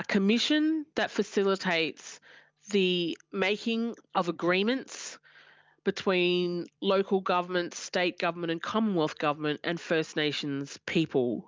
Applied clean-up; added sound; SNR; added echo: none; none; none; none.